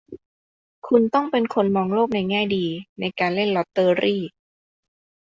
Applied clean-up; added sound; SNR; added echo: none; none; none; none.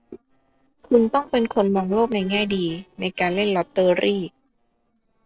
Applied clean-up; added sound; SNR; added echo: neural separator model SepFormer DNS4.